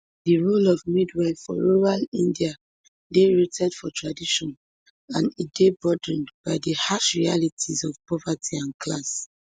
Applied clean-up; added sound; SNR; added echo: none; none; none; none.